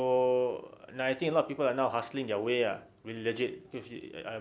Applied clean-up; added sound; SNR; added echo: none; none; none; none.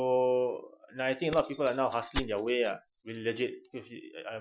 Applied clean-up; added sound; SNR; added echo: classical method Wiener filter.